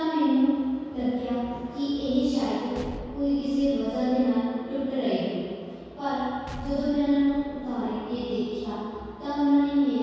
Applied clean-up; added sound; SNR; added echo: none; Explosion; 17 dB; reverberation time 2.0 s.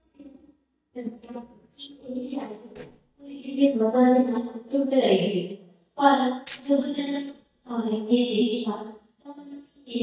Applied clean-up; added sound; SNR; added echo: neural mask model DeepFilterNet 3.